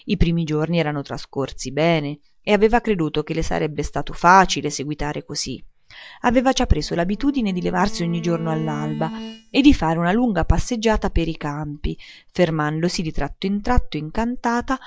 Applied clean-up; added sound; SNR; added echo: neural mask model DeepFilterNet 3.